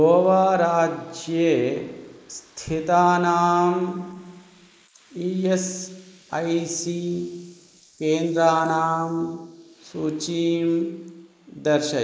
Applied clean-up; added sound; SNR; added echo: neural mask model Resemble Enhance denoiser.